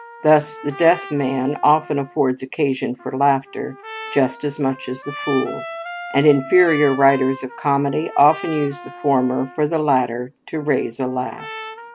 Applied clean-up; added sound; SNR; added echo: none; Trumpet; 15 dB; none.